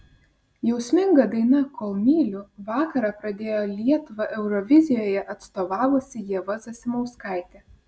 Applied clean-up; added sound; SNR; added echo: none; none; none; none.